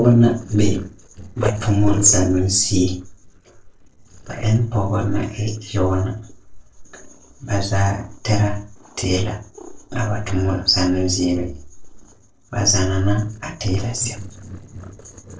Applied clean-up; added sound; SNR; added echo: neural separator model SepFormer DNS4.